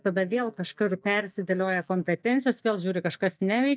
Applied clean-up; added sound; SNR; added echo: neural mask model DeepFilterNet 3.